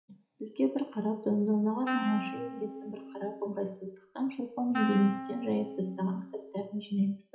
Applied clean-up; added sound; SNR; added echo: none; Wind instrument, woodwind instrument; 8 dB; reverberation time 0.5 s.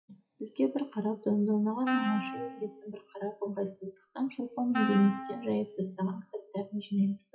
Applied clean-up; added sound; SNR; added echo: classical method WPE with log-MMSE.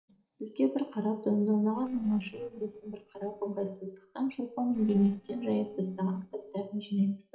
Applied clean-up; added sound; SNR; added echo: neural separator model SepFormer DNS4.